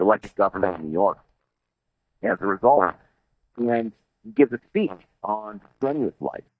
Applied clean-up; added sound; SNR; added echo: neural mask model DeepFilterNet 3.